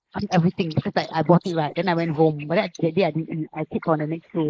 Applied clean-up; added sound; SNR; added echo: neural mask model Resemble Enhance denoiser.